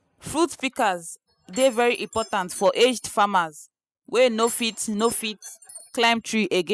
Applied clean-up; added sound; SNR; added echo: classical method spectral subtraction.